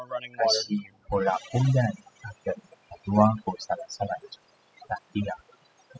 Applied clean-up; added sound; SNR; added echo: classical method spectral subtraction.